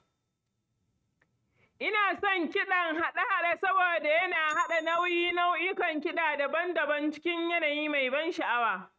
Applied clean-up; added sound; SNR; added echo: neural mask model RNNoise.